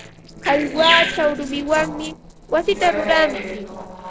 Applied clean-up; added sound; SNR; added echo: neural separator model SepFormer DNS4.